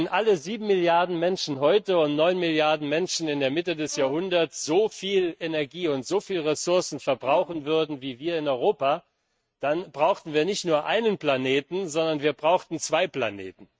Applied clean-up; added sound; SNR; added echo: neural mask model RNNoise.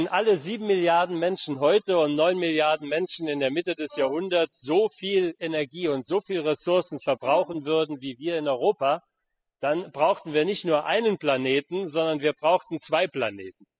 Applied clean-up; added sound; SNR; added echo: classical method spectral subtraction.